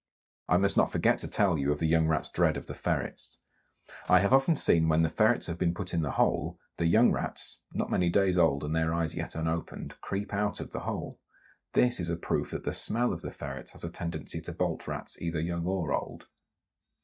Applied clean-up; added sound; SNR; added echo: neural mask model DeepFilterNet 3.